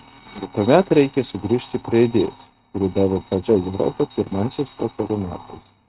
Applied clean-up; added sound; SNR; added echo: neural mask model RNNoise.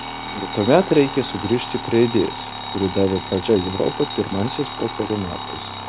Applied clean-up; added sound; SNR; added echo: none; Alarm; 9 dB; none.